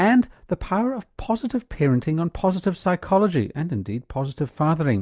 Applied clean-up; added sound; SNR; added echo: none; none; none; none.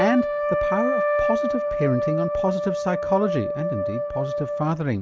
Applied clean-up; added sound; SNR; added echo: none; Trumpet; -1 dB; none.